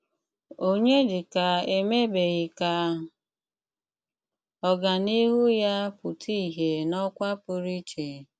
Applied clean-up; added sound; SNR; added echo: none; none; none; none.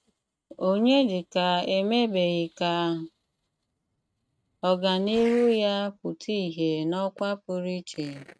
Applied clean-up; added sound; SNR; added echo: neural mask model RNNoise.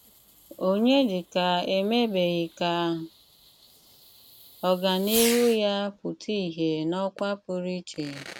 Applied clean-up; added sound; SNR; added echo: none; Fireworks; 13 dB; none.